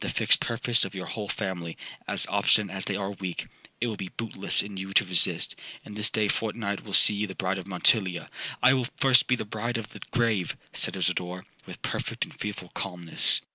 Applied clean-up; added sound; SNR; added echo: none; none; none; none.